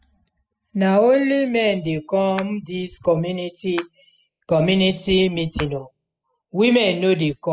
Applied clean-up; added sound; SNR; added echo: classical method spectral subtraction.